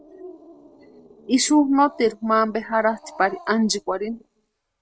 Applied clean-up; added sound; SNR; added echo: neural mask model RNNoise.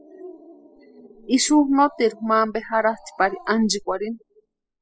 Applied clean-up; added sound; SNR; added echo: classical method spectral subtraction.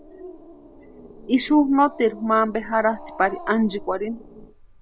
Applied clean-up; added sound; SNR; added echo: none; Growling; 18 dB; none.